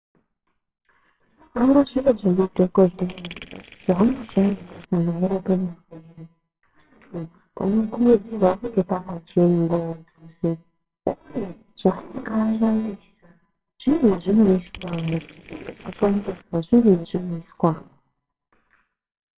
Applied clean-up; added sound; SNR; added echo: neural separator model SepFormer WHAMR!.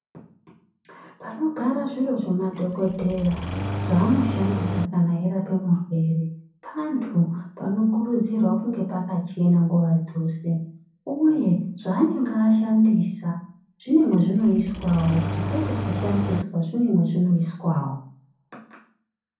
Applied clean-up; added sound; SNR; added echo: none; Engine starting; 6 dB; reverberation time 0.6 s.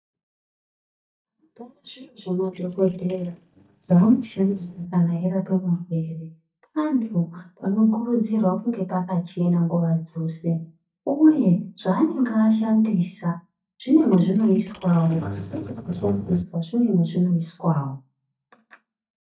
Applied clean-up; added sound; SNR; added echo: neural mask model DeepFilterNet 3.